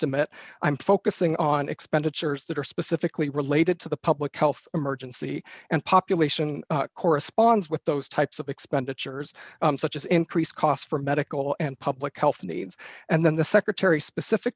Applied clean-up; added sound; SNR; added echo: none; none; none; none.